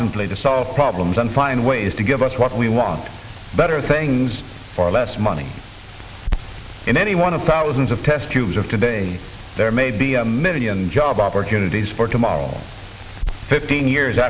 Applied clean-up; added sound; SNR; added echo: none; none; none; none.